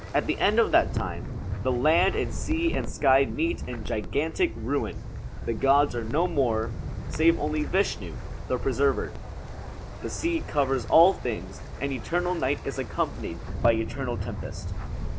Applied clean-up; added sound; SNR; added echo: none; Wind; 6 dB; none.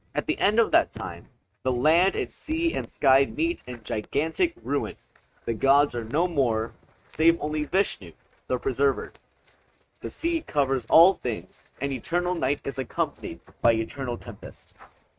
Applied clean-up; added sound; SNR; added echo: neural mask model RNNoise.